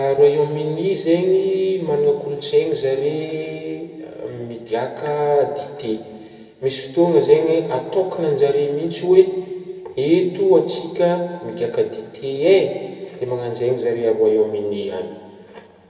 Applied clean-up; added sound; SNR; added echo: none; none; none; reverberation time 1.9 s.